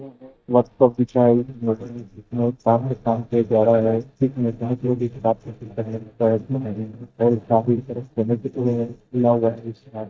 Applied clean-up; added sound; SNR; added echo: neural mask model DeepFilterNet 3.